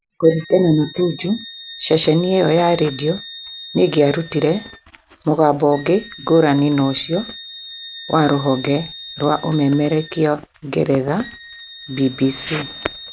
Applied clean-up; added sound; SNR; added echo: none; Wind instrument, woodwind instrument; 16 dB; none.